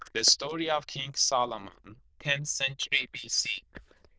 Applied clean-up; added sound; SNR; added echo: neural diffusion model UNIVERSE++.